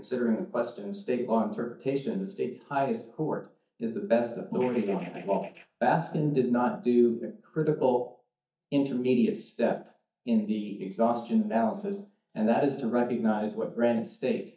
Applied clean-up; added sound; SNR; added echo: neural mask model DeepFilterNet 3.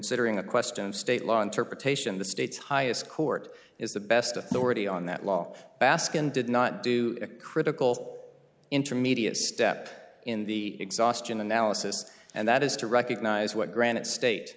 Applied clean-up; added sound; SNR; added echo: none; none; none; none.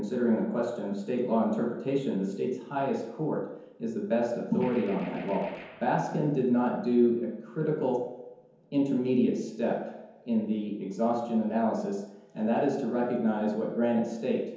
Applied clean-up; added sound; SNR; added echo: none; Gunshot, gunfire; 20 dB; reverberation time 0.9 s.